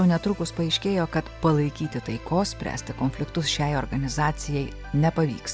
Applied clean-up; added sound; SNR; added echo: none; none; none; none.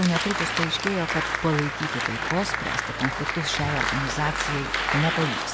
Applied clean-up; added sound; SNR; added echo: none; Applause; 0 dB; none.